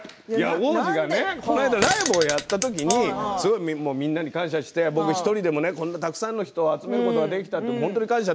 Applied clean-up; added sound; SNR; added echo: none; Fart; 7 dB; none.